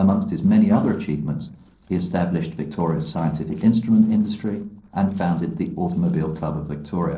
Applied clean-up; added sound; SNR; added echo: neural separator model SepFormer DNS4.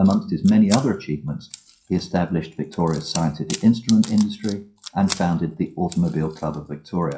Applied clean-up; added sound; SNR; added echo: classical method WPE with log-MMSE.